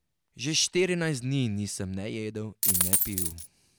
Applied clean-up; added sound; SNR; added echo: none; Coin (dropping); -4 dB; none.